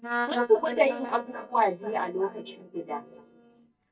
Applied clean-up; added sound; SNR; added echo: neural mask model DeepFilterNet 3.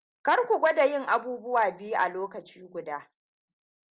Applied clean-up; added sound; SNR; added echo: none; none; none; none.